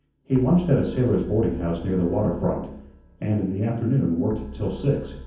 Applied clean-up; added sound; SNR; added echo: none; Keyboard (musical); 16 dB; reverberation time 0.7 s.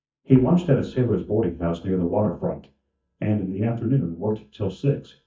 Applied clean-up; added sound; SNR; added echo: neural mask model DeepFilterNet 3.